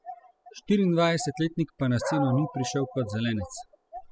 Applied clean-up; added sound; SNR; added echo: classical method spectral subtraction.